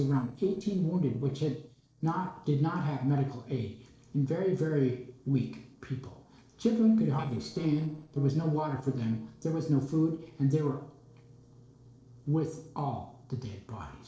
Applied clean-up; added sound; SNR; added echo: neural separator model SepFormer DNS4.